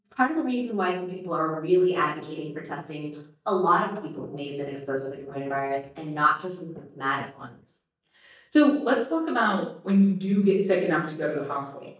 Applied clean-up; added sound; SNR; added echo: neural mask model DeepFilterNet 3.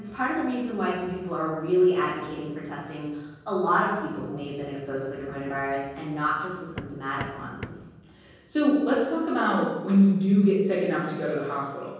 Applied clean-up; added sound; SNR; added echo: none; Hammer; 14 dB; reverberation time 1.3 s.